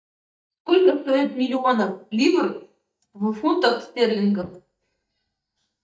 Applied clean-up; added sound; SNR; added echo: neural mask model DeepFilterNet 3.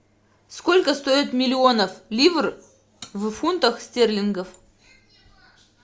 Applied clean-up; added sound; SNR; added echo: none; none; none; none.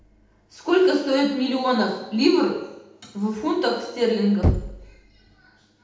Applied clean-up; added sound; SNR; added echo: none; Knock; 9 dB; reverberation time 0.8 s.